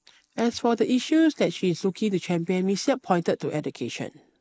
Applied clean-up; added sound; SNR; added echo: neural mask model Resemble Enhance denoiser.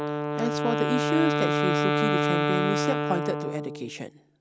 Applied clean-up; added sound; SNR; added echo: none; Wind instrument, woodwind instrument; -4 dB; none.